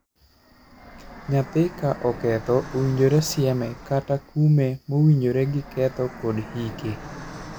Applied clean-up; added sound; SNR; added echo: none; Fixed-wing aircraft, airplane; 16 dB; none.